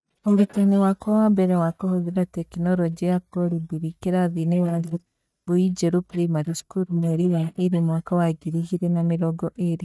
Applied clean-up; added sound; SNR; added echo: neural mask model DeepFilterNet 3.